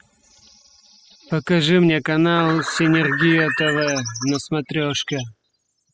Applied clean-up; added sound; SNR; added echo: classical method spectral subtraction.